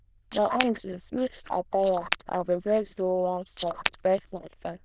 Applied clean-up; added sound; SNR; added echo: neural diffusion model UNIVERSE++.